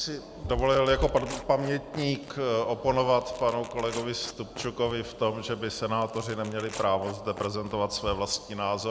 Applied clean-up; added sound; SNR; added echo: none; Tearing; 19 dB; none.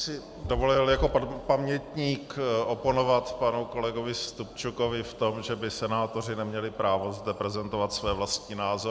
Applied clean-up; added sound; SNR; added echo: none; none; none; none.